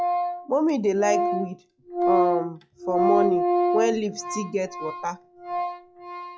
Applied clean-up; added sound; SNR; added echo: classical method log-MMSE.